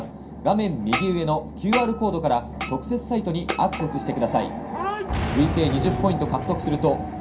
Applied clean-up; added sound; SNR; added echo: none; Boom; 7 dB; reverberation time 0.3 s.